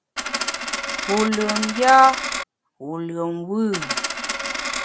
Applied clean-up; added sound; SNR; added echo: none; Coin (dropping); 4 dB; none.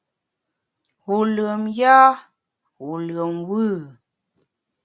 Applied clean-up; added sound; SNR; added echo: none; none; none; none.